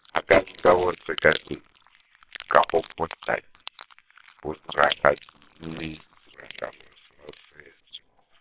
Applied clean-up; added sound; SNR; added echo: neural separator model SepFormer WHAMR!.